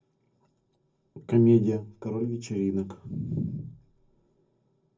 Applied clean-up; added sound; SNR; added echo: none; none; none; reverberation time 0.4 s.